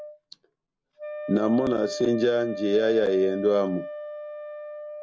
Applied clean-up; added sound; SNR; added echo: none; Wind instrument, woodwind instrument; 10 dB; none.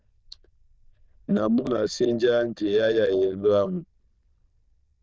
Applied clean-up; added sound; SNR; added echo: neural diffusion model UNIVERSE++.